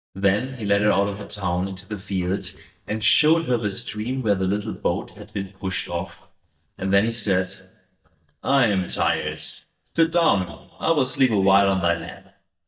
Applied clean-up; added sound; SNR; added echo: neural mask model DeepFilterNet 3.